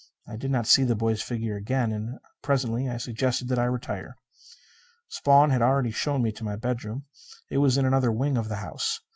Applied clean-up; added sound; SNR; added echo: none; none; none; none.